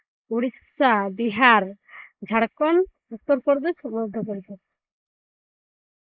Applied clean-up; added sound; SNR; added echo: neural mask model Resemble Enhance denoiser.